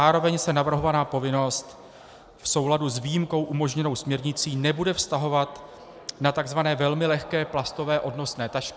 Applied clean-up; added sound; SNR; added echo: none; none; none; none.